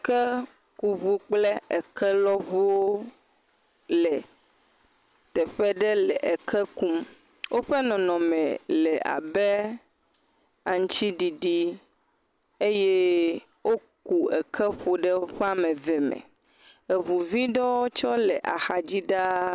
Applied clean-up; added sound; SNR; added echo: none; none; none; none.